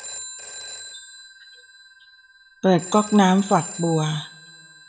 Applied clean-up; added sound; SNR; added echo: none; Telephone; 14 dB; reverberation time 0.4 s.